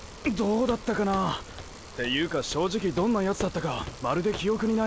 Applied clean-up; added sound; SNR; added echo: none; Walk, footsteps; 17 dB; none.